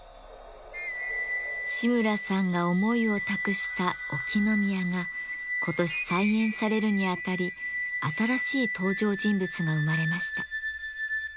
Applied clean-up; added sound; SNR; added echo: none; none; none; none.